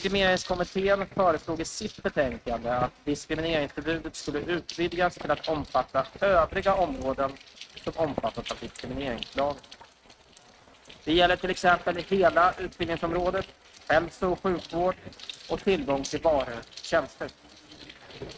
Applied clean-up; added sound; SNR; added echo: neural mask model RNNoise.